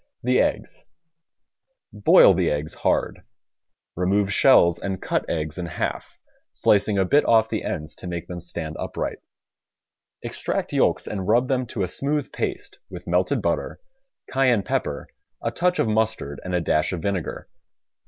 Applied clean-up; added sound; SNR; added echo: none; none; none; none.